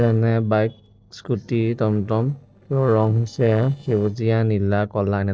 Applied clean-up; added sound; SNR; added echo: neural separator model SepFormer DNS4.